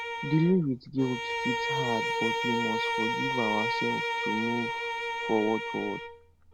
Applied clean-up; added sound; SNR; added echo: none; Bowed string instrument; 1 dB; none.